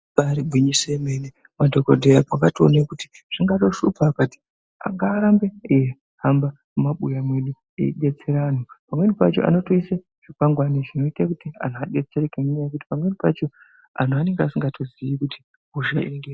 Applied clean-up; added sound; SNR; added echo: none; none; none; none.